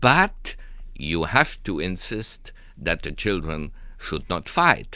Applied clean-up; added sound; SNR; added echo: none; none; none; none.